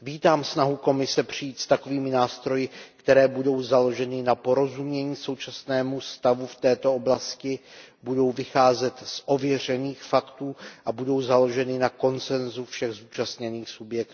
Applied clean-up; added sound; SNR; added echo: none; none; none; none.